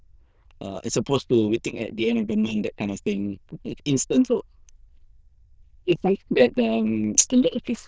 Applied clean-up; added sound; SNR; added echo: neural diffusion model UNIVERSE++.